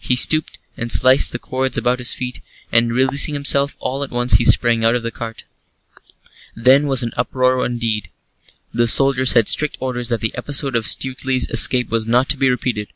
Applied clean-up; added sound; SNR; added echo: none; none; none; none.